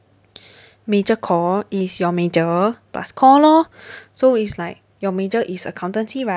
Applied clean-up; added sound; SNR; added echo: none; none; none; none.